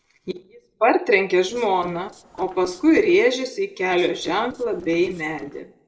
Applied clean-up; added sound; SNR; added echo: neural separator model SepFormer DNS4.